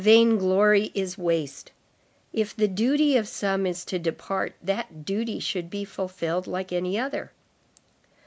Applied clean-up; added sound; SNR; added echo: none; none; none; none.